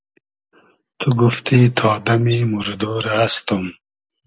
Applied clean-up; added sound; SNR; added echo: none; none; none; none.